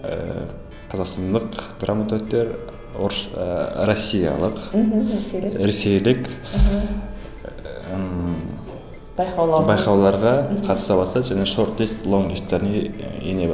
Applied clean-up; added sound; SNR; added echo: none; Chime; 17 dB; none.